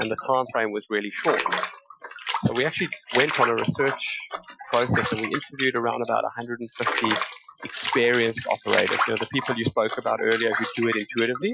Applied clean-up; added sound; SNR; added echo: classical method Wiener filter.